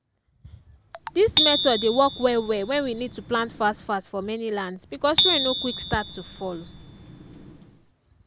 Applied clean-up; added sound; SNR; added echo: none; Bicycle bell; 2 dB; none.